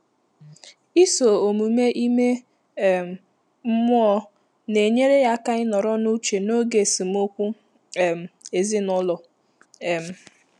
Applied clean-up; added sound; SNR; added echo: none; none; none; none.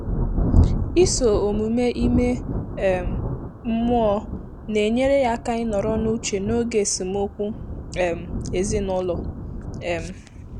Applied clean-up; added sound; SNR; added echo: none; Thunder; 3 dB; none.